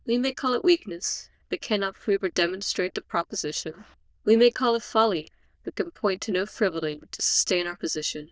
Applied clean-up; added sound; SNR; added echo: neural diffusion model UNIVERSE++.